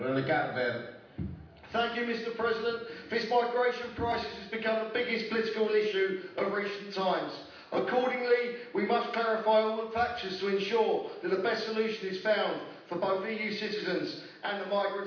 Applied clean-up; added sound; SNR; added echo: none; Bowed string instrument; 13 dB; reverberation time 0.9 s.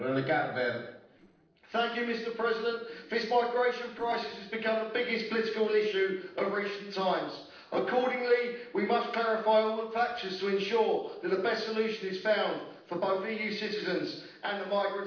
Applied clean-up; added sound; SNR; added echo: neural separator model SepFormer DNS4.